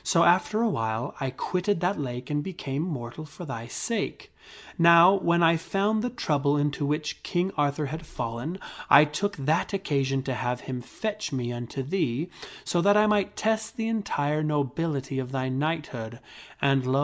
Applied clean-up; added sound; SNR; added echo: none; none; none; none.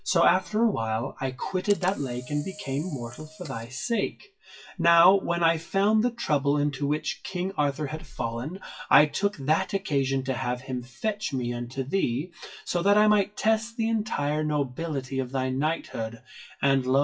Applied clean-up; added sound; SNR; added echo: classical method WPE with log-MMSE.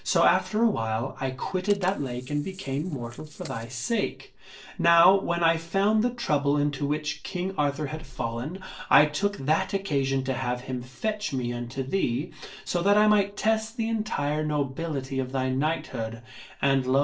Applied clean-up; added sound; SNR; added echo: neural separator model SepFormer DNS4.